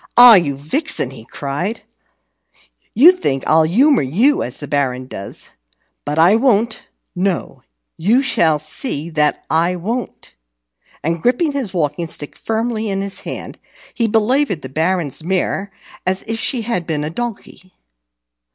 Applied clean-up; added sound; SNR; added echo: none; none; none; none.